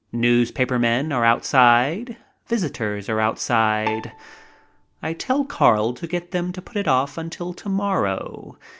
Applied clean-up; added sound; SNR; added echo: none; Bowed string instrument; 14 dB; none.